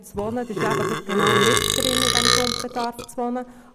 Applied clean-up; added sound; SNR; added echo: none; Burping, eructation; -4 dB; none.